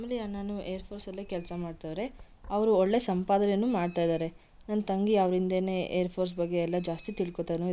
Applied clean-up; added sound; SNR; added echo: none; Bird; 18 dB; none.